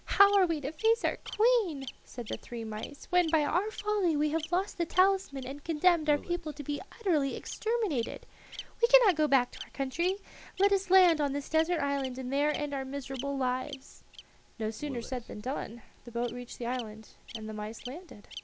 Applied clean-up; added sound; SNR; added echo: none; Bird vocalization, bird call, bird song; 18 dB; none.